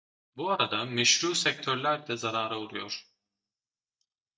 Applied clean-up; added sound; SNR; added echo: neural mask model DeepFilterNet 3.